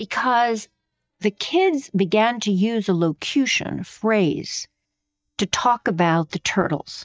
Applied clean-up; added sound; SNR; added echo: neural mask model DeepFilterNet 3.